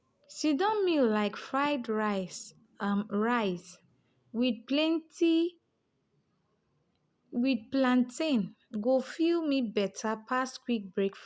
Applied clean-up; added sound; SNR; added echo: none; none; none; none.